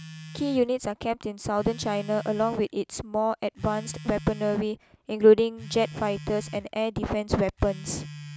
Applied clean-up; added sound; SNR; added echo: none; Telephone; 16 dB; none.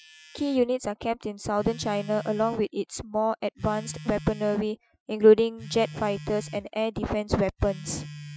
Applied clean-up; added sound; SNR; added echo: classical method Wiener filter.